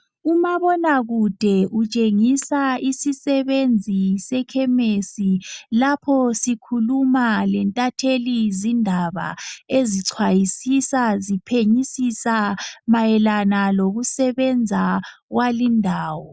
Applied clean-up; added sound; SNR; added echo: none; none; none; none.